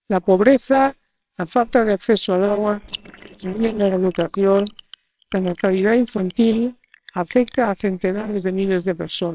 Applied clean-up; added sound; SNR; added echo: neural separator model SepFormer WHAMR!.